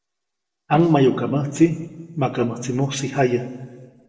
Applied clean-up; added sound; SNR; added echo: neural separator model SepFormer DNS4.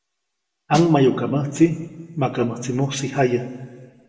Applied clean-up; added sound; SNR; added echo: none; Snare drum; 12 dB; reverberation time 1.1 s.